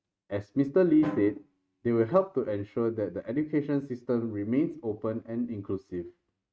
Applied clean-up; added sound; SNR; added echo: neural mask model RNNoise.